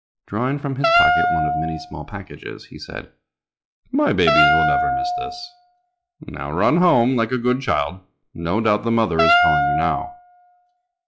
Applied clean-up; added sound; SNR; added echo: classical method log-MMSE.